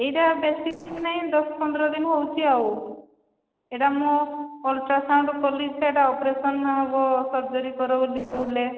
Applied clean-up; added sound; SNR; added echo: neural separator model SepFormer DNS4.